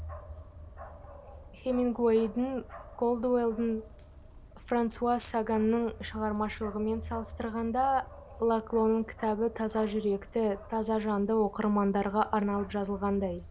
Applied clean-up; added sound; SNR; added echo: none; Bark; 16 dB; none.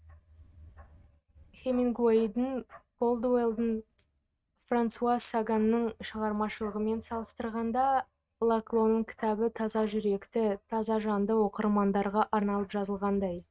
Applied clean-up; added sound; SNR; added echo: neural mask model RNNoise.